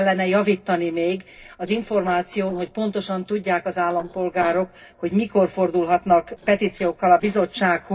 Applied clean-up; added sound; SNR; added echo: neural separator model SepFormer DNS4.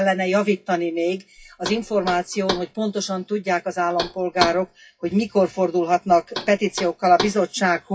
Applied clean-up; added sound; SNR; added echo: classical method WPE with log-MMSE.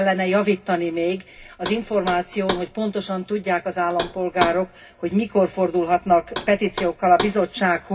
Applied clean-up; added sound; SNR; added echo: none; Knock; 12 dB; reverberation time 0.4 s.